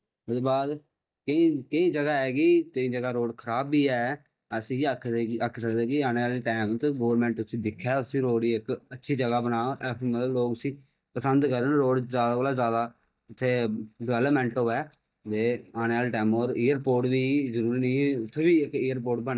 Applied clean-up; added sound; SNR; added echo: neural mask model DeepFilterNet 3.